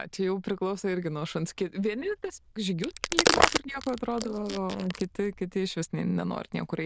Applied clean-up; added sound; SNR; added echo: neural diffusion model UNIVERSE++.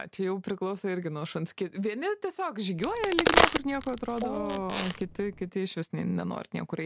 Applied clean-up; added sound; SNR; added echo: none; Crack; -3 dB; none.